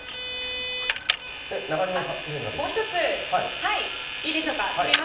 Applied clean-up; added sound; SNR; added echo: none; Vehicle; 1 dB; reverberation time 0.6 s.